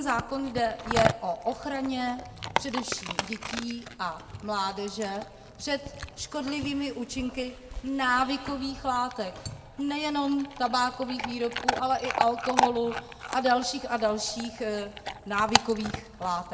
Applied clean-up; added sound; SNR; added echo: none; Chewing, mastication / Dog; 5 dB; reverberation time 1.2 s.